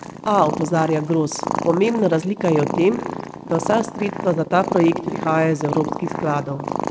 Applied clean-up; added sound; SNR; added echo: neural mask model RNNoise.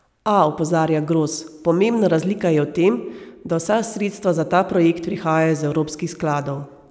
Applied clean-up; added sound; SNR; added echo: none; none; none; none.